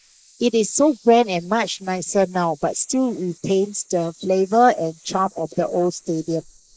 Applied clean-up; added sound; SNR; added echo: neural mask model Resemble Enhance denoiser.